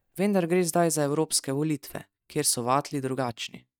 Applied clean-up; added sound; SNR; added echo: neural mask model DeepFilterNet 3.